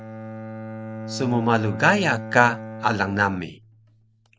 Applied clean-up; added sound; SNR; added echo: none; Bowed string instrument; 11 dB; none.